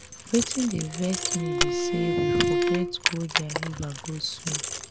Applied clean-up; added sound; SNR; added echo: none; Bowed string instrument + Keys jangling; -2 dB; none.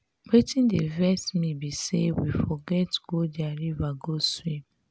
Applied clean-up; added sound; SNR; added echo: none; none; none; none.